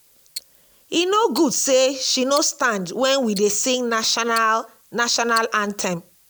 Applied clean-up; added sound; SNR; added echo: none; Tick-tock; 20 dB; none.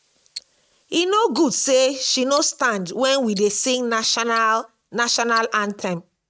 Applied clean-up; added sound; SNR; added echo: neural mask model RNNoise.